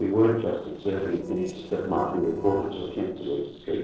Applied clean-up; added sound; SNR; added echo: neural separator model SepFormer DNS4.